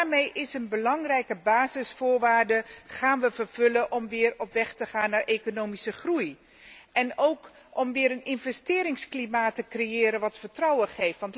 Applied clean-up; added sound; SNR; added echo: none; none; none; none.